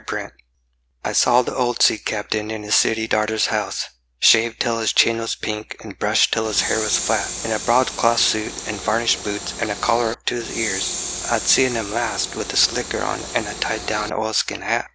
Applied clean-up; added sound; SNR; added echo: none; Train; 8 dB; none.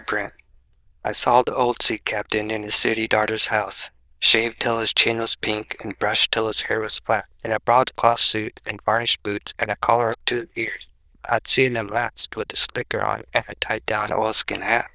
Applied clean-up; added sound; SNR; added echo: neural diffusion model UNIVERSE++.